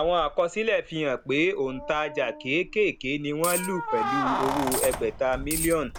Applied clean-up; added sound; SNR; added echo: none; Coin (dropping) + Keys jangling; 6 dB; none.